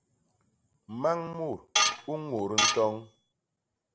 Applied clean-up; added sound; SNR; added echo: none; Tools; -5 dB; none.